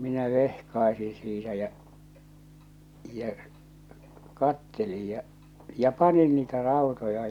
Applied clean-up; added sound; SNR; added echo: none; none; none; none.